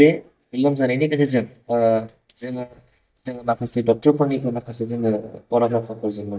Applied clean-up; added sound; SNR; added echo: neural mask model DeepFilterNet 3.